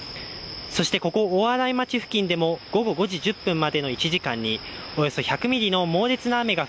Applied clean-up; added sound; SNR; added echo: none; none; none; none.